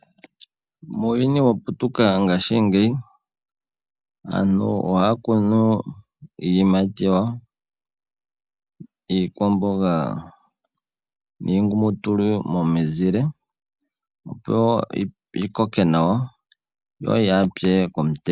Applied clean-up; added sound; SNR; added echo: none; none; none; none.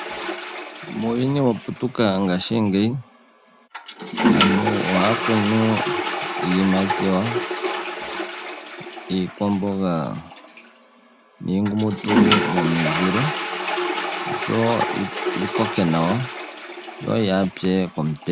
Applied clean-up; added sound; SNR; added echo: none; Toilet flush; 3 dB; none.